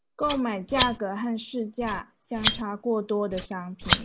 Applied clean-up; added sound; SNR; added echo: none; Scissors; 3 dB; none.